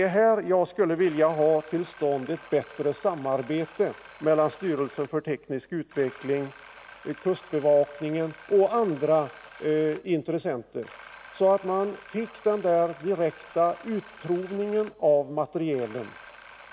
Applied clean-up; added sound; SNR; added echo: none; Alarm; 18 dB; none.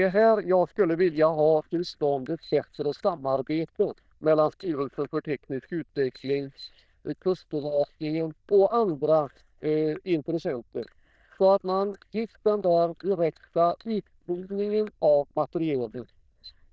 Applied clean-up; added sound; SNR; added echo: neural diffusion model UNIVERSE++.